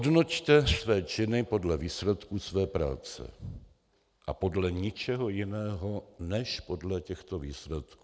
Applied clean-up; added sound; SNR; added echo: none; none; none; none.